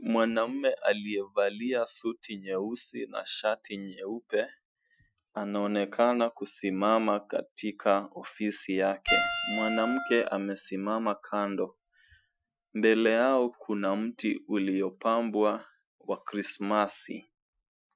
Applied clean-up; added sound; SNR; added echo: classical method Wiener filter.